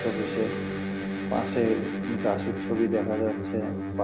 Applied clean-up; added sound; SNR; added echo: none; Electric guitar; 2 dB; none.